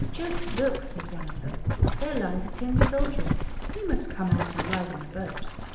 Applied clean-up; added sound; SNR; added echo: none; Boiling; -4 dB; reverberation time 0.8 s.